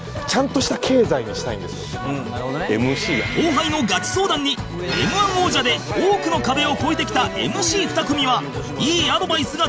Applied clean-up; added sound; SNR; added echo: none; none; none; none.